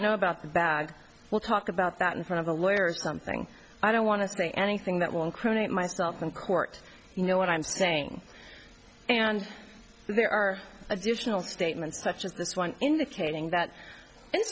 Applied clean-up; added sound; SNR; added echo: none; none; none; none.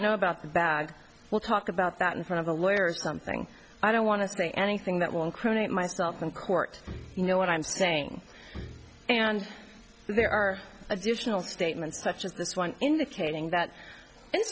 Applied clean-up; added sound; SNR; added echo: none; Bowed string instrument; 17 dB; none.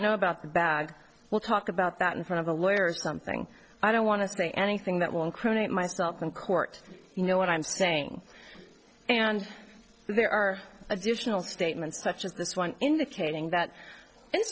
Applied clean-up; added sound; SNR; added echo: neural separator model SepFormer DNS4.